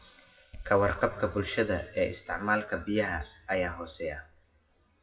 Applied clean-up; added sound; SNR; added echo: classical method WPE with log-MMSE.